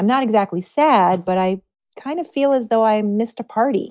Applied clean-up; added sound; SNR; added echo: neural mask model Resemble Enhance denoiser.